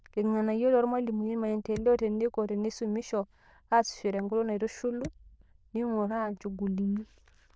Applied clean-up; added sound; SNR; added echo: neural diffusion model UNIVERSE++.